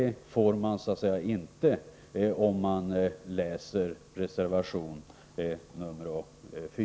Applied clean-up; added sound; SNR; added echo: none; none; none; none.